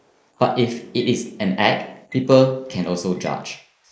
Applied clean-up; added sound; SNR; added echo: neural mask model Resemble Enhance denoiser.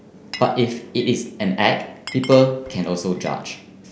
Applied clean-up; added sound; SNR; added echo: none; Glass; 19 dB; none.